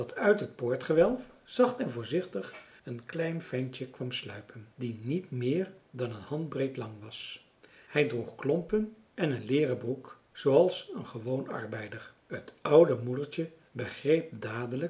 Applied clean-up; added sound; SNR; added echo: none; none; none; none.